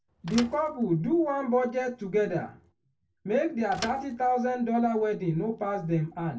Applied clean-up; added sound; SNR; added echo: none; Thump, thud; 19 dB; reverberation time 0.2 s.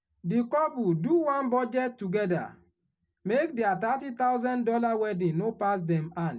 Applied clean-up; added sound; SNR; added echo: none; none; none; none.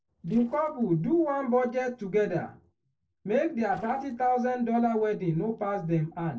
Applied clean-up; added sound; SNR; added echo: neural separator model SepFormer DNS4.